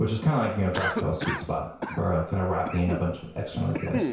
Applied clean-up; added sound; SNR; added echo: none; Cough; 8 dB; reverberation time 0.6 s.